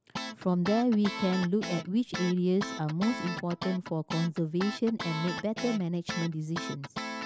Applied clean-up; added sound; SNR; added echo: none; Guitar; 8 dB; none.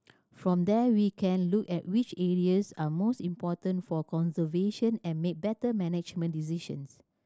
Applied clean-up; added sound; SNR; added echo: none; none; none; none.